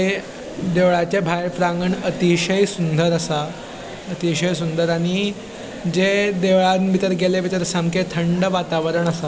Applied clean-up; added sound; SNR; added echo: none; none; none; none.